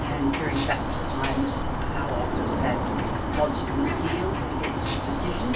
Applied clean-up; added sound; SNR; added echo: none; Bird; -4 dB; reverberation time 0.3 s.